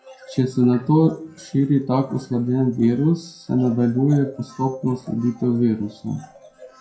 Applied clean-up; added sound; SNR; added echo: classical method WPE with log-MMSE.